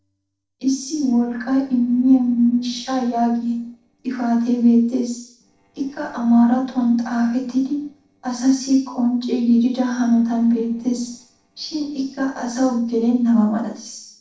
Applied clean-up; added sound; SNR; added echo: neural separator model SepFormer DNS4.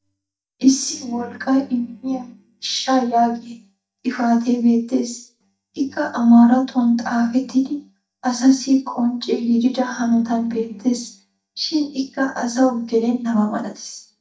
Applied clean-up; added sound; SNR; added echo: neural mask model DeepFilterNet 3.